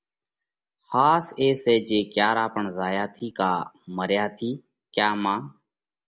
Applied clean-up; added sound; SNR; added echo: none; none; none; none.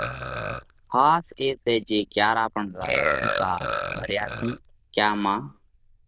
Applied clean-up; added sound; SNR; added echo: neural diffusion model UNIVERSE++.